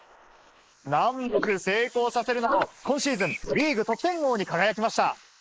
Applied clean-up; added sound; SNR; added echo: neural mask model Resemble Enhance denoiser.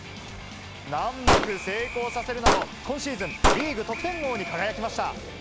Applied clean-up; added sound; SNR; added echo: none; Gunshot, gunfire; -4 dB; none.